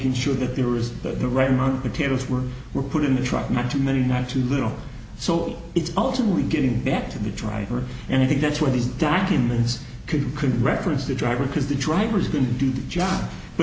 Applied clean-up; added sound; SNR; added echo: none; none; none; none.